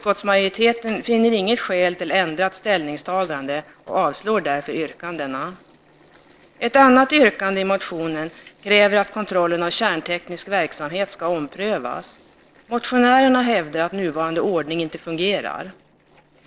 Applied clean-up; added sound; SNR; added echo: neural separator model SepFormer DNS4.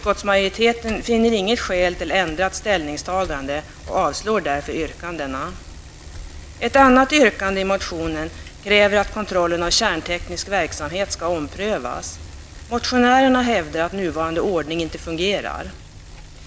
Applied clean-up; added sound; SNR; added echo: none; Bicycle; 16 dB; none.